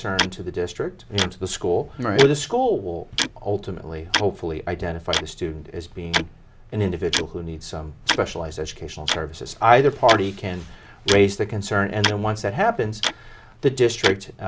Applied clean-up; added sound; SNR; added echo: none; Tick-tock; 7 dB; none.